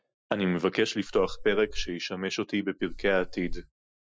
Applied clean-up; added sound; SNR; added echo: classical method Wiener filter.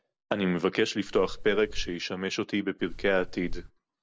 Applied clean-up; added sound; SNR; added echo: none; Wind; 7 dB; none.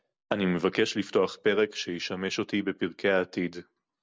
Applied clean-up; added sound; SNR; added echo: none; none; none; none.